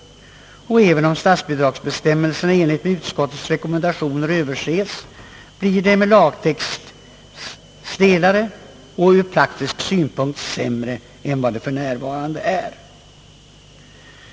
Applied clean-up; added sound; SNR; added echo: none; none; none; none.